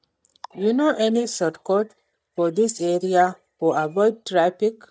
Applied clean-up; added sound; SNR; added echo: neural mask model DeepFilterNet 3.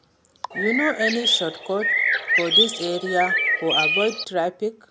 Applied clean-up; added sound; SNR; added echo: none; Bird; -3 dB; none.